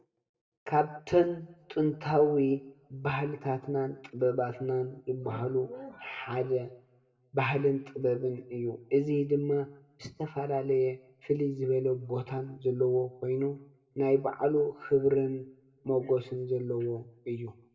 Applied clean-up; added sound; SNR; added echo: none; none; none; reverberation time 0.6 s.